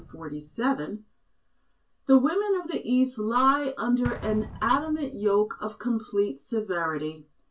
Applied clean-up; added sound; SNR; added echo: none; Explosion; 19 dB; reverberation time 0.1 s.